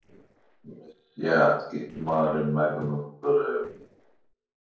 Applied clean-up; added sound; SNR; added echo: neural separator model SepFormer DNS4.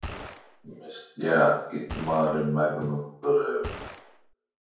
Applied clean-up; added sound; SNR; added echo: none; Gunshot, gunfire; 12 dB; reverberation time 0.5 s.